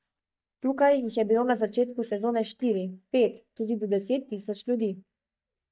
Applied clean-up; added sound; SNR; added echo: neural mask model DeepFilterNet 3.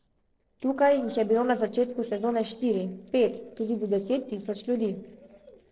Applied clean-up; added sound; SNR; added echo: neural separator model SepFormer DNS4.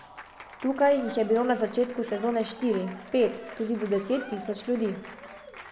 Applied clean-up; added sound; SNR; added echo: none; Applause / Crowd; 16 dB; none.